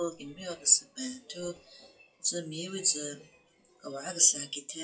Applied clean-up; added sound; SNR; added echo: classical method WPE with log-MMSE.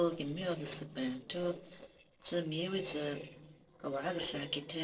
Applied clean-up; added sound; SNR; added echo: neural separator model SepFormer DNS4.